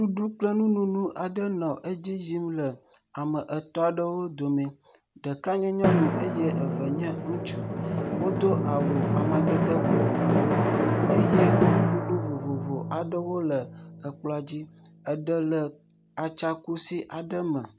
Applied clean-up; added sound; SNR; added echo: none; Drum; 0 dB; none.